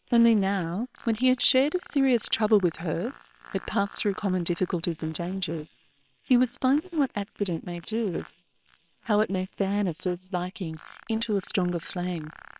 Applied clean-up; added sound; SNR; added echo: neural separator model SepFormer WHAMR!.